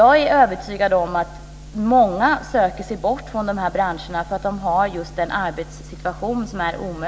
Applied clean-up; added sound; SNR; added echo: none; none; none; none.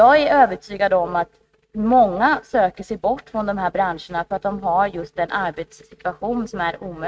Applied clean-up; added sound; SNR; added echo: neural mask model RNNoise.